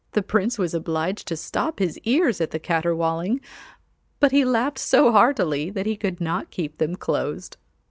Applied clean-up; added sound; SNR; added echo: none; none; none; none.